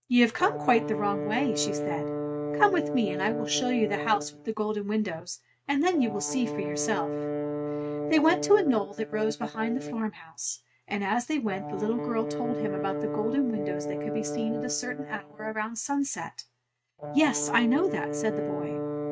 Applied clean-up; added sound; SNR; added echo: neural mask model RNNoise.